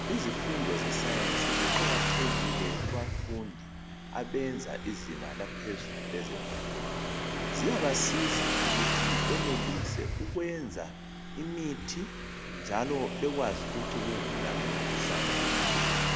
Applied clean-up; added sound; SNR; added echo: none; Motorcycle / Engine; -5 dB; none.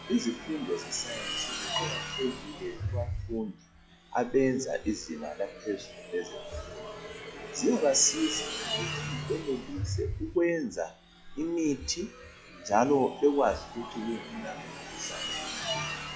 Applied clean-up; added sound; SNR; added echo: classical method log-MMSE.